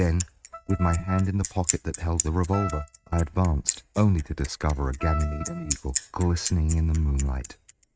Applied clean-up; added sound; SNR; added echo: neural mask model RNNoise.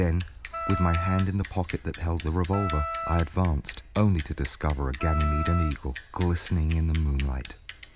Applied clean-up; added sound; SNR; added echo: none; Bicycle + Wind instrument, woodwind instrument; 4 dB; none.